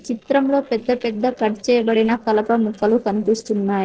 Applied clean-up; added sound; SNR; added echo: neural separator model SepFormer DNS4.